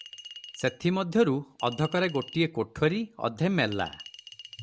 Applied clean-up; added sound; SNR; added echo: none; Chink, clink; 19 dB; none.